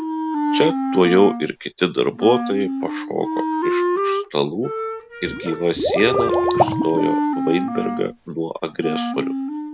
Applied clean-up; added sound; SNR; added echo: none; Wind instrument, woodwind instrument + Liquid; 1 dB; none.